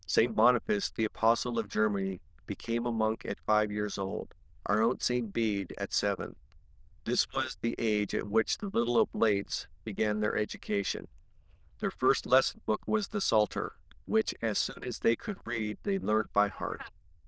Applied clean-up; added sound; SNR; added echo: neural diffusion model UNIVERSE++.